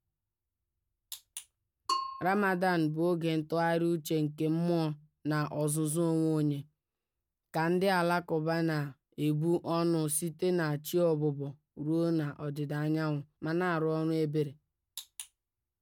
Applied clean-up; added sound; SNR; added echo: none; Bell / Percussion; 11 dB; none.